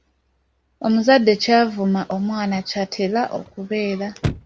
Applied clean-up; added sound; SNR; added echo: none; Chirp, tweet / Slam / Car; 15 dB; none.